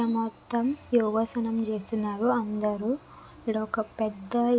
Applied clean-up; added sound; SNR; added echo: none; none; none; none.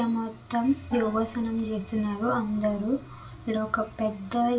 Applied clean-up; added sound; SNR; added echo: none; Gong; 18 dB; reverberation time 0.2 s.